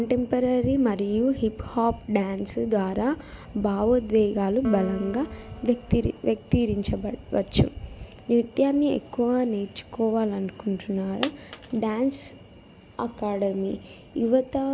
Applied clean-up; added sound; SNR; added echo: none; Piano + Coin (dropping); 15 dB; none.